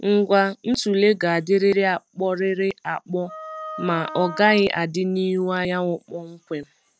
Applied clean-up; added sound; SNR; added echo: none; Wind instrument, woodwind instrument; 13 dB; none.